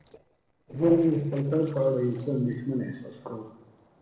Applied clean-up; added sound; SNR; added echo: neural separator model SepFormer DNS4.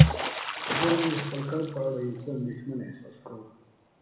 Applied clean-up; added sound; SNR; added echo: none; Water / Splash, splatter; -4 dB; reverberation time 1.0 s.